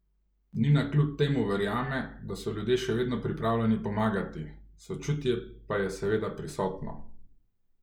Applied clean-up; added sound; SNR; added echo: none; none; none; none.